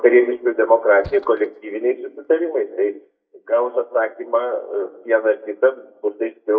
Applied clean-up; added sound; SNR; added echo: neural mask model DeepFilterNet 3.